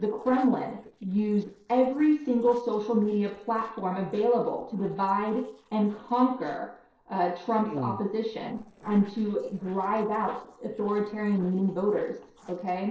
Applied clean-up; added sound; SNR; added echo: neural separator model SepFormer DNS4.